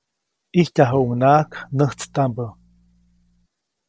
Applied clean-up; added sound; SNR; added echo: neural separator model SepFormer DNS4.